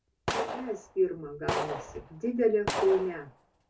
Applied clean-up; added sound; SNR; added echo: none; Gunshot, gunfire; 6 dB; reverberation time 0.1 s.